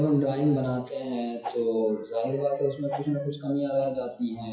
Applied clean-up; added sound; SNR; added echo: classical method WPE with log-MMSE.